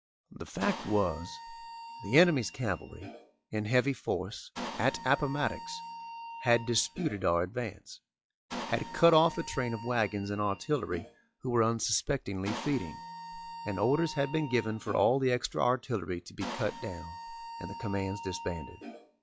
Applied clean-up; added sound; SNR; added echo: classical method log-MMSE.